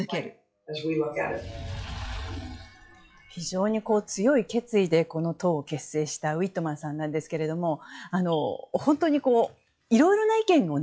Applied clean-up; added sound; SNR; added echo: classical method log-MMSE.